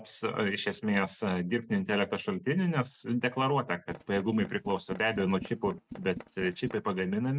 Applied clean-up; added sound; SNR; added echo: neural mask model RNNoise.